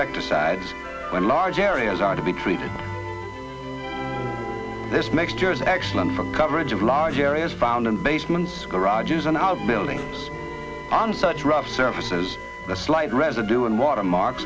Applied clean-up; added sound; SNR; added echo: none; Wind instrument, woodwind instrument + Breathing; 16 dB; none.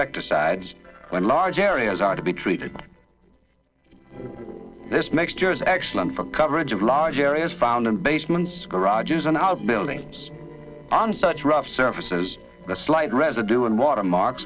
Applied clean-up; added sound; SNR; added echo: neural separator model SepFormer DNS4.